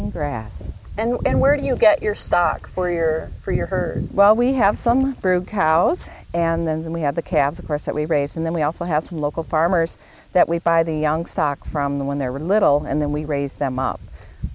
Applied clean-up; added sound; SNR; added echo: none; none; none; none.